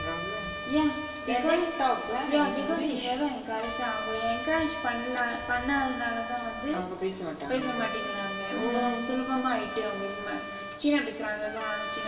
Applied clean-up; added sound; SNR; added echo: none; Trumpet; 8 dB; reverberation time 2.6 s.